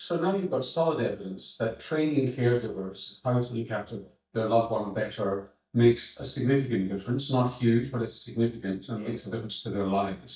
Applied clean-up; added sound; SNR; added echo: neural mask model DeepFilterNet 3.